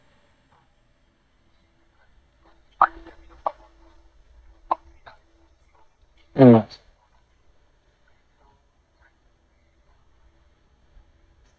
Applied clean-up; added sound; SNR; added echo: neural mask model DeepFilterNet 3.